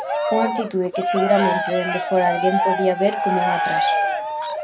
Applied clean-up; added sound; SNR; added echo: none; Cheering; -1 dB; none.